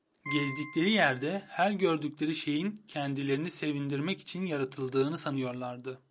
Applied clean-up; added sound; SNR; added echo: none; Piano; 13 dB; none.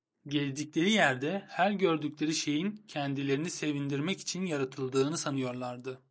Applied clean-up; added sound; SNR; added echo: neural mask model Resemble Enhance denoiser.